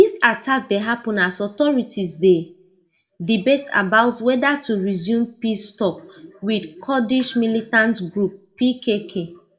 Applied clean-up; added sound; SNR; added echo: none; none; none; reverberation time 0.4 s.